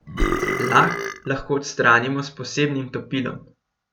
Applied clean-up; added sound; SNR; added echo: none; Burping, eructation; 2 dB; none.